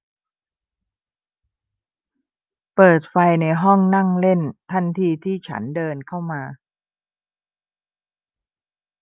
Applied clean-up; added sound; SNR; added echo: none; none; none; none.